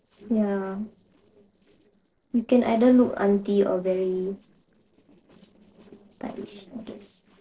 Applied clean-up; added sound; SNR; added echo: neural separator model SepFormer DNS4.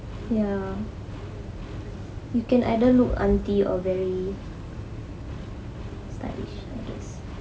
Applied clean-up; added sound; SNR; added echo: none; Accelerating, revving, vroom; 14 dB; none.